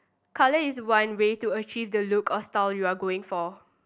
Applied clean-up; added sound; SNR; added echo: none; none; none; none.